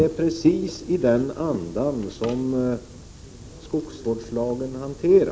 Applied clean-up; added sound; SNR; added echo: none; none; none; none.